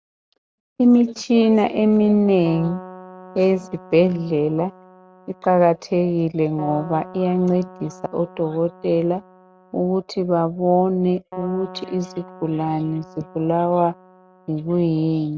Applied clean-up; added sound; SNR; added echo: none; Keyboard (musical); 20 dB; none.